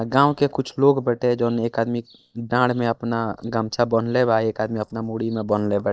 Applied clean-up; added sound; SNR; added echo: neural mask model DeepFilterNet 3.